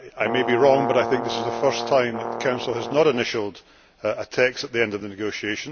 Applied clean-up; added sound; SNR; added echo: none; Brass instrument; 6 dB; none.